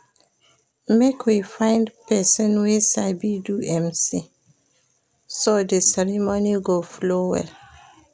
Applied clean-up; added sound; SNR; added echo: none; none; none; none.